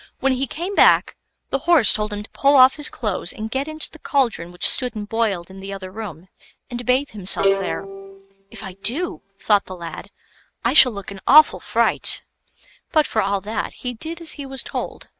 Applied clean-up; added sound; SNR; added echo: neural mask model RNNoise.